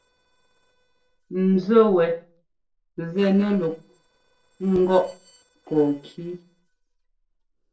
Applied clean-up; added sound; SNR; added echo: neural separator model SepFormer DNS4.